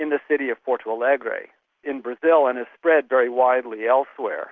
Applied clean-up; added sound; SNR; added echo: none; none; none; none.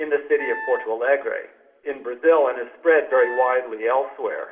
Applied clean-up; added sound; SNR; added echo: none; Wind instrument, woodwind instrument; 12 dB; reverberation time 1.6 s.